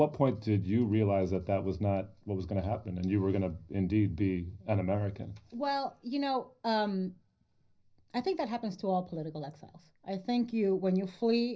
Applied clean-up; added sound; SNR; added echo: none; none; none; reverberation time 0.4 s.